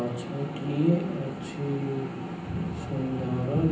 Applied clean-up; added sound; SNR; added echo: none; none; none; reverberation time 0.6 s.